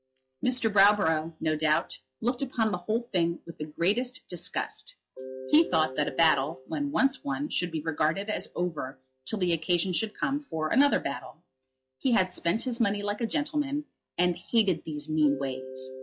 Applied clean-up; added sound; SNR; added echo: classical method log-MMSE.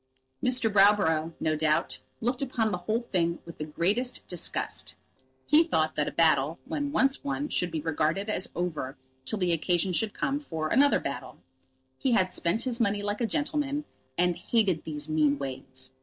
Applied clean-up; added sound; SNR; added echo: neural separator model SepFormer DNS4.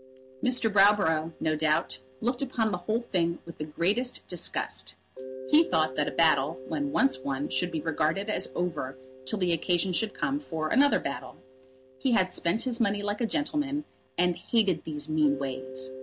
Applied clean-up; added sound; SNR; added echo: none; Mallet percussion; 17 dB; none.